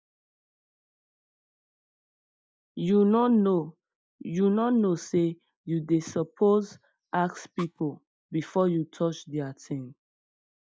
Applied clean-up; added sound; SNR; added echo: neural mask model DeepFilterNet 3.